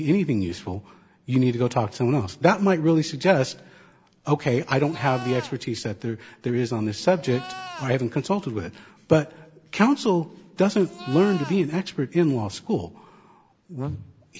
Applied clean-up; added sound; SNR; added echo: none; Livestock, farm animals, working animals; 15 dB; none.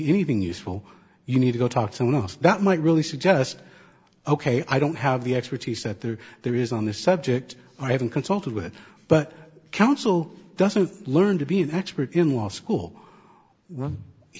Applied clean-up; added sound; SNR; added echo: none; none; none; none.